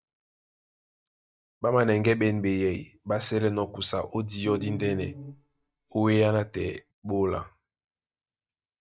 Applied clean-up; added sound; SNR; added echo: neural mask model DeepFilterNet 3.